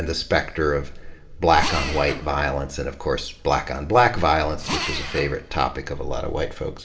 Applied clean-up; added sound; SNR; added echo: none; Drill; 11 dB; reverberation time 1.7 s.